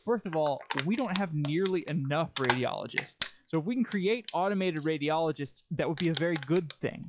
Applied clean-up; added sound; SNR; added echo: classical method log-MMSE.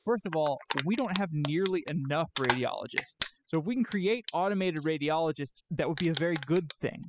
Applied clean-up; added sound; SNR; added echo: classical method spectral subtraction.